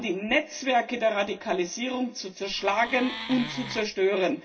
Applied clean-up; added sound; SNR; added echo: none; Wood; 10 dB; reverberation time 0.2 s.